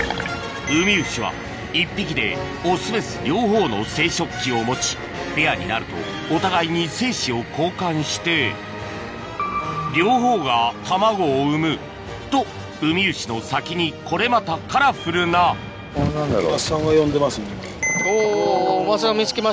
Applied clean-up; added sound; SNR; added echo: none; none; none; none.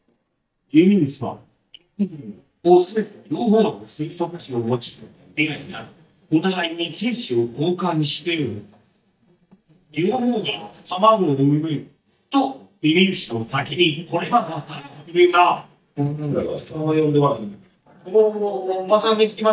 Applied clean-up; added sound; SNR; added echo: neural mask model DeepFilterNet 3.